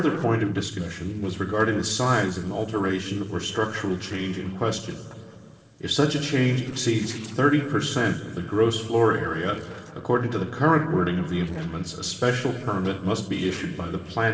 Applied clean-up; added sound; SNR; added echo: neural separator model SepFormer DNS4.